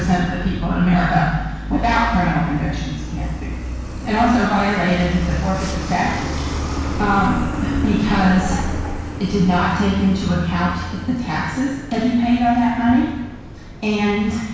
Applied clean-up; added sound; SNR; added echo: none; Truck; 7 dB; reverberation time 1.1 s.